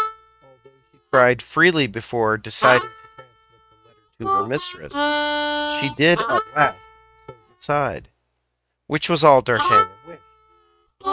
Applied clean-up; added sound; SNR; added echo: neural mask model RNNoise.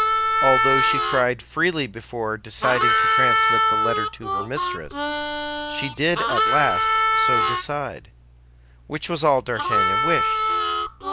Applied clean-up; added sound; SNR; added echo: none; Harmonica; -4 dB; none.